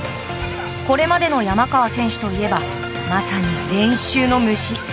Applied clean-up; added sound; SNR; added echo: none; none; none; none.